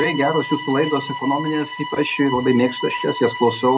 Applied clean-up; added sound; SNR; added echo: none; Bowed string instrument; 9 dB; none.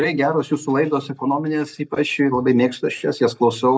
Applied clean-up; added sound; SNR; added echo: neural mask model Resemble Enhance denoiser.